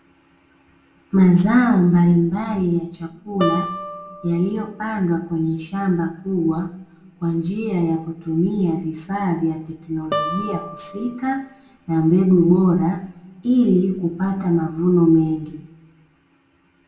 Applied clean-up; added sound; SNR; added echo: none; Guitar; 11 dB; reverberation time 0.6 s.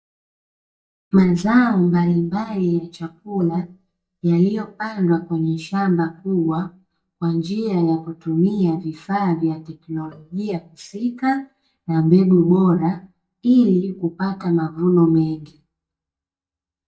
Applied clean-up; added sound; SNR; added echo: neural mask model DeepFilterNet 3.